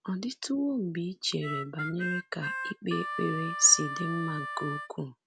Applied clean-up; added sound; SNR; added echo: none; Harmonica; 5 dB; none.